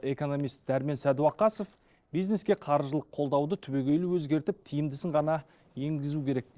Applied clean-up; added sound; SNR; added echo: neural separator model SepFormer DNS4.